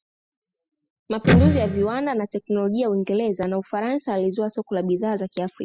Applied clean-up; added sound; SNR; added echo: classical method spectral subtraction.